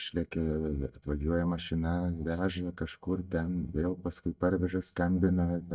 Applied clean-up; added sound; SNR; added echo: neural mask model DeepFilterNet 3.